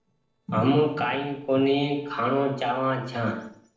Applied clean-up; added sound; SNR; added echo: neural separator model SepFormer DNS4.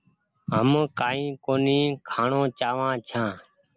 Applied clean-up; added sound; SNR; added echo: none; none; none; none.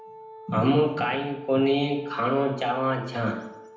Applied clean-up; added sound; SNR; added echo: none; Wind instrument, woodwind instrument; 18 dB; reverberation time 0.8 s.